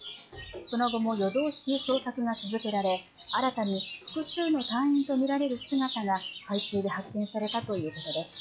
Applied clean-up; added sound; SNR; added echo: classical method log-MMSE.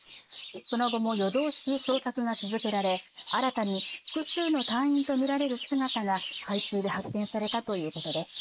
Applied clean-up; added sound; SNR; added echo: neural mask model Resemble Enhance denoiser.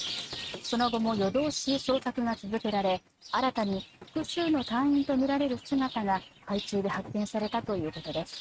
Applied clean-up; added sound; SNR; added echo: neural mask model RNNoise.